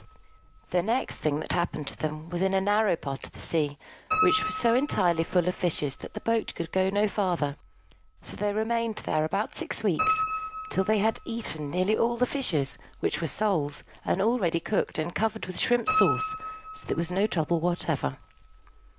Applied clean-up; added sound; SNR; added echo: none; Piano; 9 dB; none.